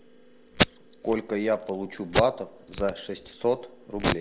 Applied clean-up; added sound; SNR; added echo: none; Packing tape, duct tape; 3 dB; none.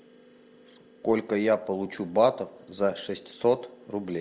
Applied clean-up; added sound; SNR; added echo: none; none; none; none.